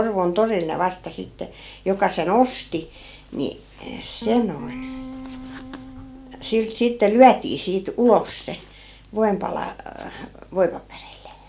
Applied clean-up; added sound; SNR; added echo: none; Guitar; 13 dB; none.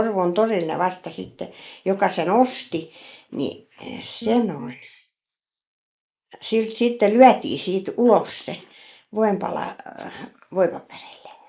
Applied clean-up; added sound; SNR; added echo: neural mask model Resemble Enhance denoiser.